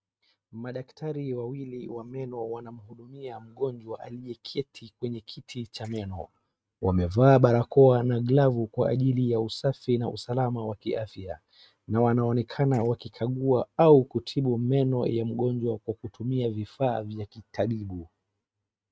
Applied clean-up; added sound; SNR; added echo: neural mask model RNNoise.